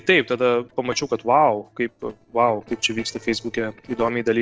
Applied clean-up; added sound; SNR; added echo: neural separator model SepFormer DNS4.